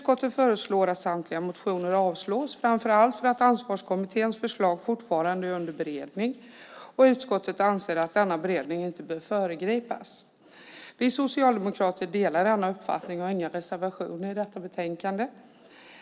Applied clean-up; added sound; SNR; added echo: none; none; none; none.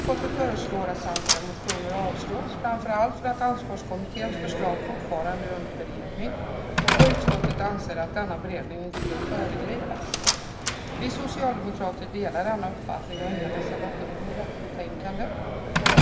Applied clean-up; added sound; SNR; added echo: none; Slam; -3 dB; reverberation time 0.8 s.